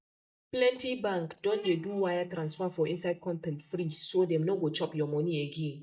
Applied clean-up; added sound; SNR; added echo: neural mask model DeepFilterNet 3.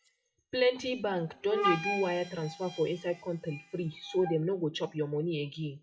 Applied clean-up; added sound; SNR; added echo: classical method WPE with log-MMSE.